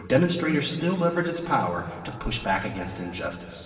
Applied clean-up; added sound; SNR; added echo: none; none; none; reverberation time 2.8 s.